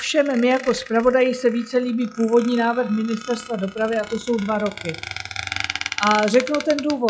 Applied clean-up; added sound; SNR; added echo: classical method log-MMSE.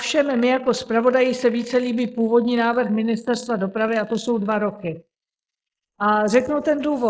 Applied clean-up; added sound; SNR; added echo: neural mask model Resemble Enhance denoiser.